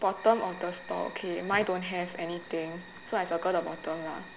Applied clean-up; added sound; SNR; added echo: none; Fire; 17 dB; none.